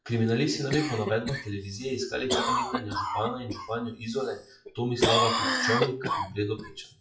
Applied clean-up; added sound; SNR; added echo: classical method WPE with log-MMSE.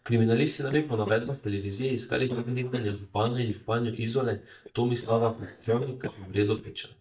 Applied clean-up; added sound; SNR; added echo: neural mask model DeepFilterNet 3.